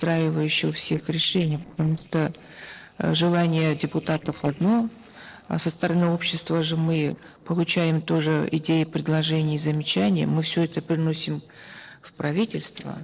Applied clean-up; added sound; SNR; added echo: neural separator model SepFormer DNS4.